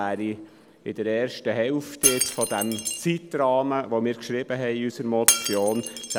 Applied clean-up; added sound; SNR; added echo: none; Shatter; 4 dB; none.